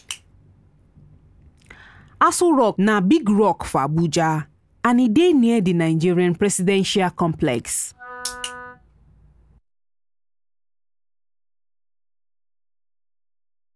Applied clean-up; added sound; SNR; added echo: none; Wind instrument, woodwind instrument; 18 dB; none.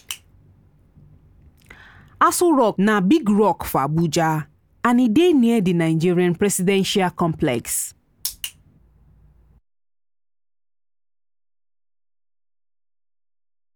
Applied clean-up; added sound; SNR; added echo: none; none; none; none.